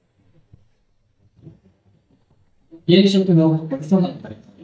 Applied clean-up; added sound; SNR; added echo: neural mask model DeepFilterNet 3.